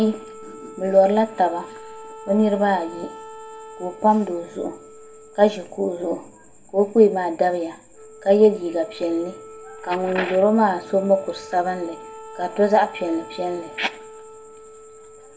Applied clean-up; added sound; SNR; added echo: none; Wind instrument, woodwind instrument; 19 dB; reverberation time 0.2 s.